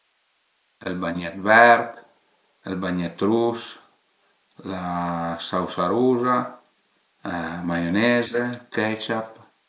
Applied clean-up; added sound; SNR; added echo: none; none; none; none.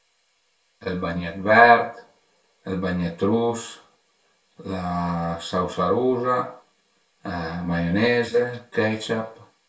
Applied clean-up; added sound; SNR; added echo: none; none; none; reverberation time 0.2 s.